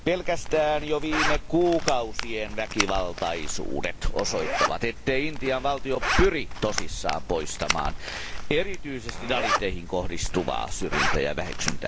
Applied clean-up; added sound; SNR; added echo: none; Zipper (clothing); 1 dB; none.